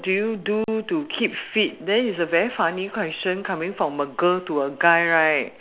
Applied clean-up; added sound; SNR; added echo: none; none; none; none.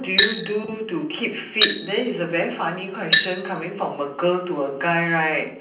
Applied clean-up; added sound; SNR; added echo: none; Glass; 1 dB; reverberation time 0.6 s.